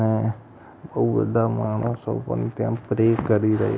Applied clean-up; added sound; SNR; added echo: none; none; none; none.